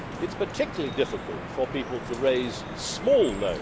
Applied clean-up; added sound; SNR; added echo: none; Drip; 8 dB; none.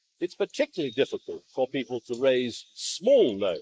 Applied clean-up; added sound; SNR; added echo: neural mask model Resemble Enhance denoiser.